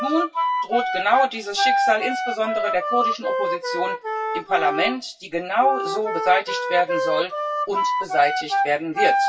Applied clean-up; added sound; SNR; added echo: classical method WPE with log-MMSE.